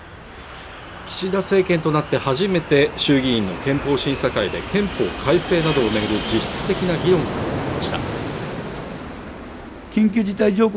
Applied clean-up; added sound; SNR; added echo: none; Fixed-wing aircraft, airplane; 8 dB; none.